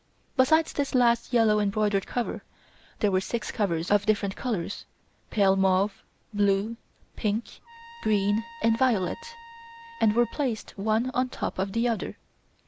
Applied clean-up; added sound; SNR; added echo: none; Trumpet; 19 dB; none.